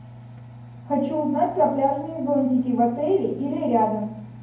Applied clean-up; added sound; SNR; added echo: none; Engine; 18 dB; reverberation time 0.9 s.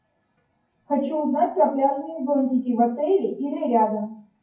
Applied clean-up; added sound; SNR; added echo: classical method WPE with log-MMSE.